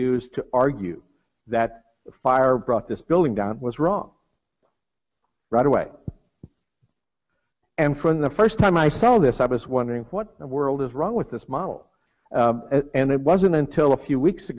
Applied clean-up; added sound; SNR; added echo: none; none; none; none.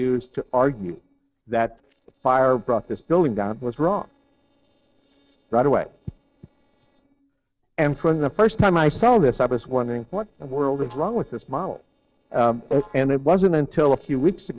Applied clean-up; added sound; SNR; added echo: neural separator model SepFormer DNS4.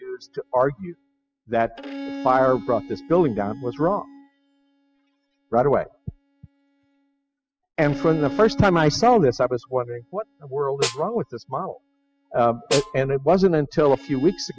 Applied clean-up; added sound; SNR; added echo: classical method spectral subtraction.